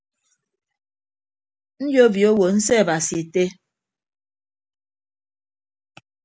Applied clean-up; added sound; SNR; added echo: none; none; none; none.